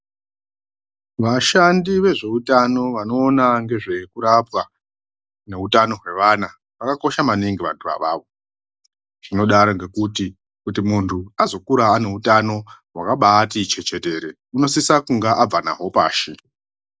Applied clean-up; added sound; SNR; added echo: none; none; none; none.